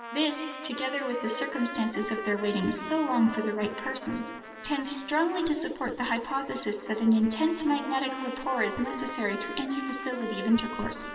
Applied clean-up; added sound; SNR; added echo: none; Trumpet; 11 dB; reverberation time 2.2 s.